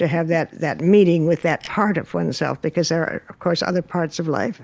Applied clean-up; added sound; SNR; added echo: neural mask model Resemble Enhance denoiser.